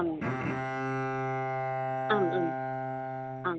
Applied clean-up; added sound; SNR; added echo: none; Bowed string instrument; -3 dB; none.